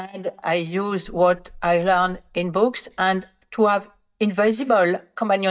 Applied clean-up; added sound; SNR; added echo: neural mask model DeepFilterNet 3.